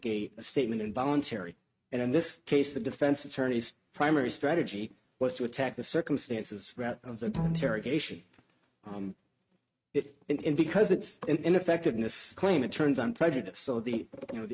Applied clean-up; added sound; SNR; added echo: neural mask model RNNoise.